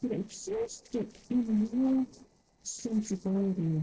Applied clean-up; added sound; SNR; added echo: neural separator model SepFormer DNS4.